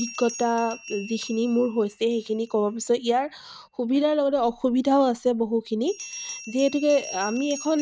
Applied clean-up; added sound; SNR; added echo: neural mask model RNNoise.